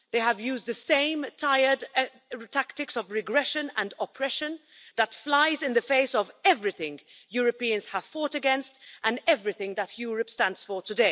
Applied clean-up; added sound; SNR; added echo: none; none; none; none.